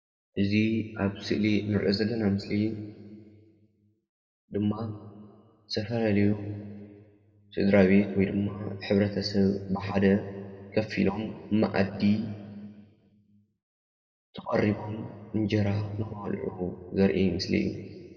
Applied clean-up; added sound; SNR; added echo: none; none; none; reverberation time 1.4 s.